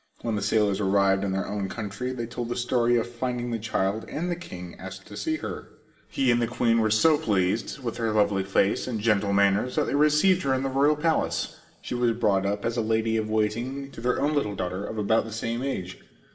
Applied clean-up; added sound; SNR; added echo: none; none; none; reverberation time 0.8 s.